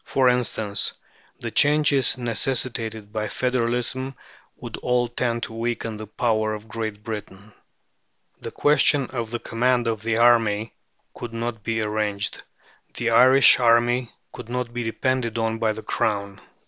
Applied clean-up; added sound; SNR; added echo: none; none; none; none.